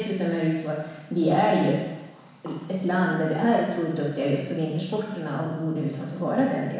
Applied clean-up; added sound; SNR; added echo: none; none; none; reverberation time 1.1 s.